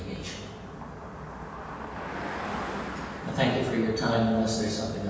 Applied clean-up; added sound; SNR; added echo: none; Car passing by; 9 dB; reverberation time 1.2 s.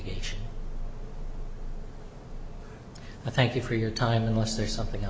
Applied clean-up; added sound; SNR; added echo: none; none; none; none.